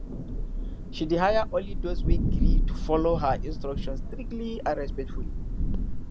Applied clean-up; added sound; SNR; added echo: none; Thunder; -4 dB; none.